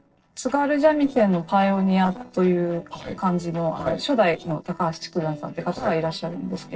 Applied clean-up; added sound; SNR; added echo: neural separator model SepFormer DNS4.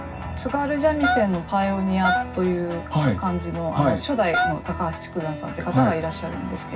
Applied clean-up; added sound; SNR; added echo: none; Wind instrument, woodwind instrument; 3 dB; reverberation time 0.4 s.